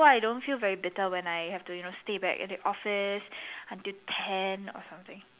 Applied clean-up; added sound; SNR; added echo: none; none; none; none.